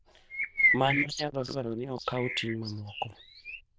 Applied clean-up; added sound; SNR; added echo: neural diffusion model UNIVERSE++.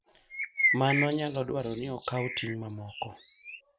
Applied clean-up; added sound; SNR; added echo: none; Bird; 1 dB; none.